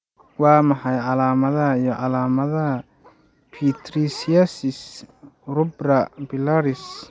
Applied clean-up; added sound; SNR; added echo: none; none; none; none.